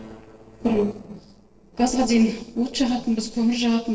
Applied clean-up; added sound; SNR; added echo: neural separator model SepFormer DNS4.